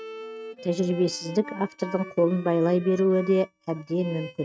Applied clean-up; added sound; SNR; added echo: neural mask model RNNoise.